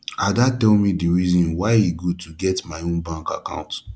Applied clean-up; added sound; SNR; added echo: none; none; none; none.